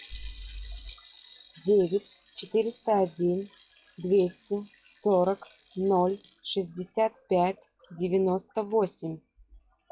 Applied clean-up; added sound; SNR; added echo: classical method log-MMSE.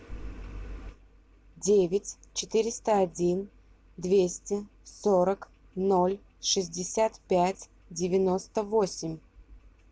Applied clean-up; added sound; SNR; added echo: none; none; none; none.